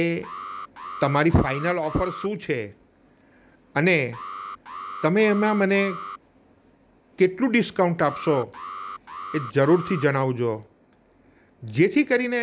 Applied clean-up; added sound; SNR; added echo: none; Alarm; 14 dB; none.